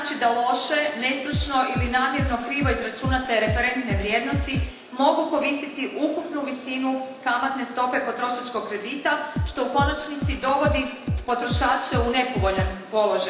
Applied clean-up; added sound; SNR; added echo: none; Drum kit; 4 dB; reverberation time 1.0 s.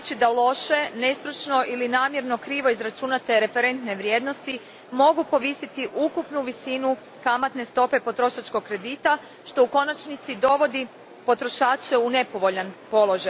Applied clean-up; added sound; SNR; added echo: none; none; none; none.